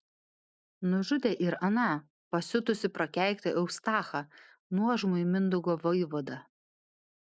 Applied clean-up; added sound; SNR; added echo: none; none; none; none.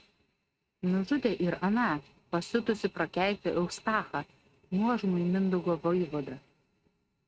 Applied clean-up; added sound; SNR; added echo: neural mask model RNNoise.